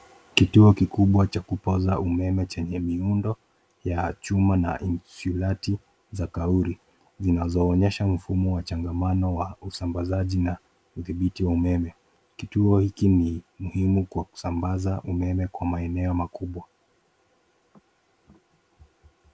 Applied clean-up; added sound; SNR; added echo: none; none; none; none.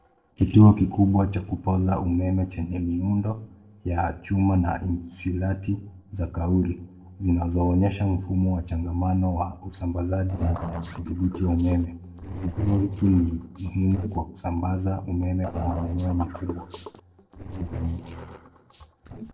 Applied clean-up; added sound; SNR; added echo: neural separator model SepFormer DNS4.